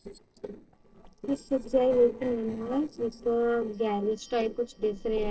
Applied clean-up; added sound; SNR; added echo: neural separator model SepFormer DNS4.